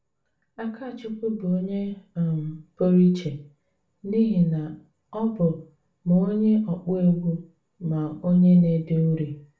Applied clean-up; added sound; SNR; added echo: none; none; none; reverberation time 0.3 s.